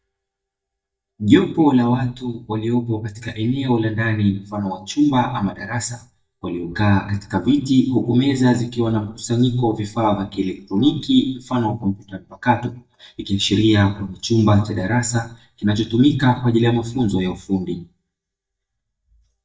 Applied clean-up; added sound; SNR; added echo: neural mask model DeepFilterNet 3.